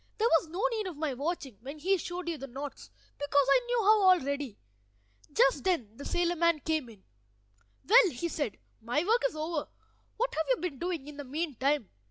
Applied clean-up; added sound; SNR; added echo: none; none; none; none.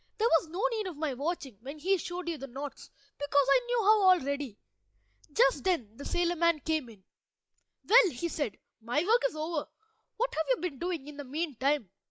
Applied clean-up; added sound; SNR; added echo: neural mask model Resemble Enhance denoiser.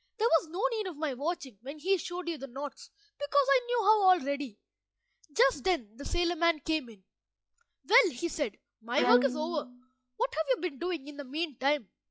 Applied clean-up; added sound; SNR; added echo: classical method log-MMSE.